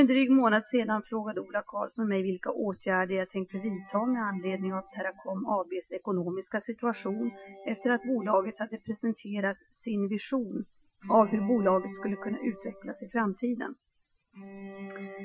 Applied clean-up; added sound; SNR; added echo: classical method Wiener filter.